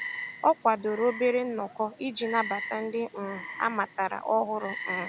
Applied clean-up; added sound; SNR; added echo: none; Frog; 11 dB; none.